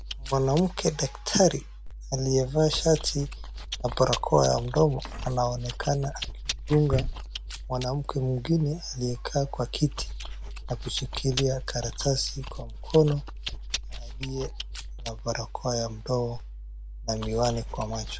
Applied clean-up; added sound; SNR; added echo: none; Chewing, mastication + Door / Car; 9 dB; none.